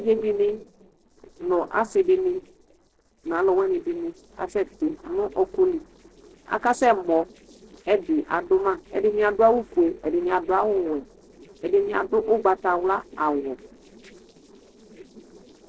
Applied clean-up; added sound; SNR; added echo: neural separator model SepFormer DNS4.